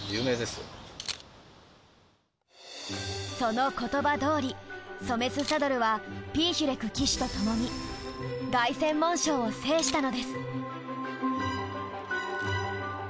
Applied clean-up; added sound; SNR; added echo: none; Camera; 19 dB; none.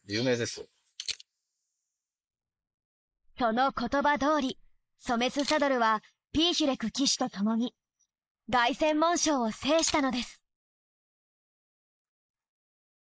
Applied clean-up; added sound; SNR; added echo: neural mask model Resemble Enhance denoiser.